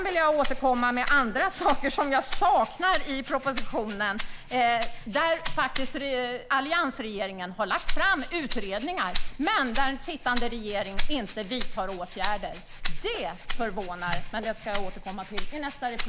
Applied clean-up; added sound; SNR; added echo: none; Rattle (instrument); 1 dB; none.